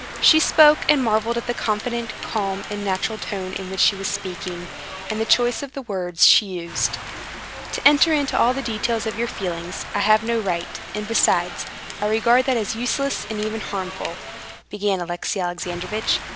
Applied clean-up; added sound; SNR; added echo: none; Rain; 12 dB; none.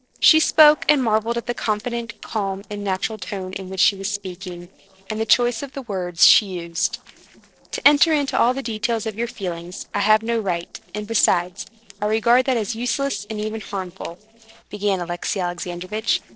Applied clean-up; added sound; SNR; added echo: neural separator model SepFormer DNS4.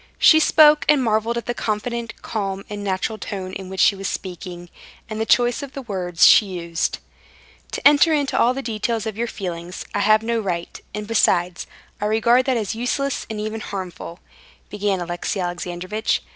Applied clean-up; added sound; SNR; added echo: none; none; none; none.